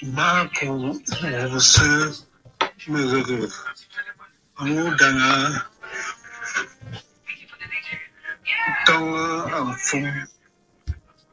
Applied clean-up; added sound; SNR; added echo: neural separator model SepFormer DNS4.